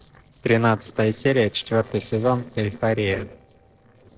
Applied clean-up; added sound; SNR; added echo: neural separator model SepFormer DNS4.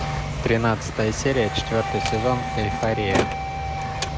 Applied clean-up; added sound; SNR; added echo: none; Printer + Wind instrument, woodwind instrument; 5 dB; none.